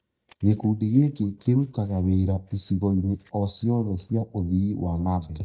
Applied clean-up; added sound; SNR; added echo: neural mask model DeepFilterNet 3.